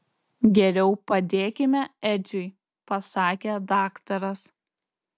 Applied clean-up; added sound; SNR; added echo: none; none; none; none.